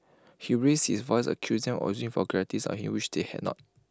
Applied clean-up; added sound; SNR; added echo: none; none; none; none.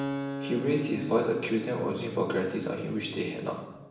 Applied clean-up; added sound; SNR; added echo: none; Keyboard (musical); 10 dB; reverberation time 0.9 s.